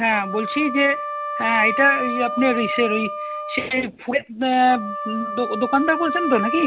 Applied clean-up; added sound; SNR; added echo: none; Wind instrument, woodwind instrument; 6 dB; none.